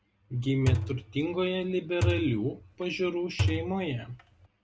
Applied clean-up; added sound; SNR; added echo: none; Thump, thud; 2 dB; none.